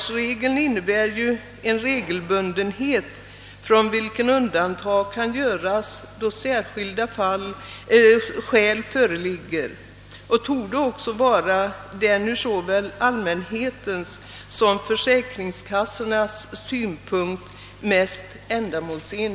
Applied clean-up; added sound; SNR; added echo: none; none; none; none.